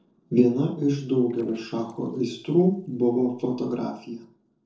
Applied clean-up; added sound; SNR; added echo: neural separator model SepFormer DNS4.